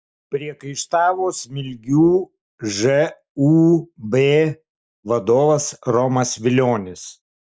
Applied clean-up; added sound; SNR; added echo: none; none; none; none.